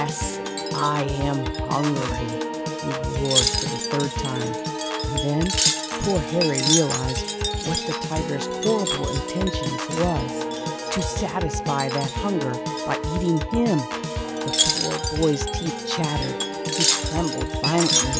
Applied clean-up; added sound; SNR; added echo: none; Wind chime + Piano / Organ; -1 dB; none.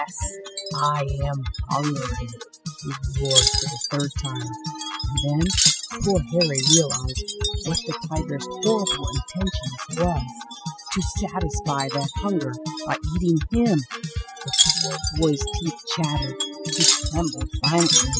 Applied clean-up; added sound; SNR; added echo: classical method spectral subtraction.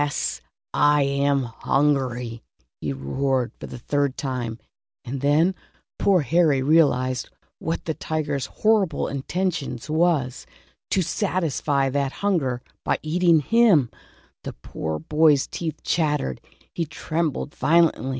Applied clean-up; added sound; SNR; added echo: none; none; none; none.